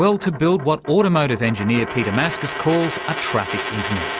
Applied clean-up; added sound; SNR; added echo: none; Coin (dropping); 9 dB; none.